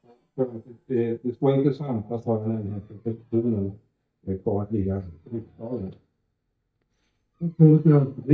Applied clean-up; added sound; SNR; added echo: neural mask model DeepFilterNet 3.